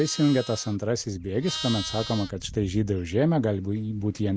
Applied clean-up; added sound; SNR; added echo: none; Livestock, farm animals, working animals; 14 dB; none.